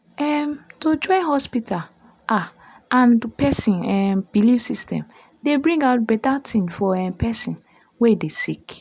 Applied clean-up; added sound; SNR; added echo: none; none; none; none.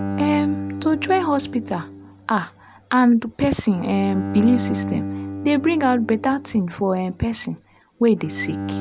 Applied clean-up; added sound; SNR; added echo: none; Bowed string instrument; 8 dB; none.